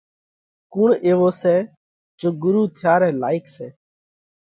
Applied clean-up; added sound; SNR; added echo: none; none; none; none.